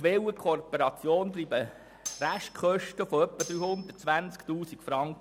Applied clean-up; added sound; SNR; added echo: none; Cutlery, silverware; 15 dB; none.